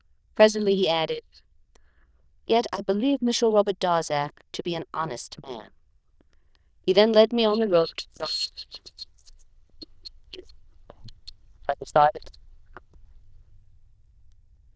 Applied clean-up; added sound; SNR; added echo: neural diffusion model UNIVERSE++.